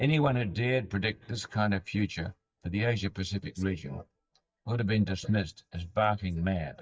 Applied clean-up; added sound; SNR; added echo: neural mask model DeepFilterNet 3.